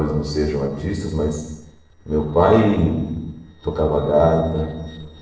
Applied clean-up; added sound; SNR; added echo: neural separator model SepFormer DNS4.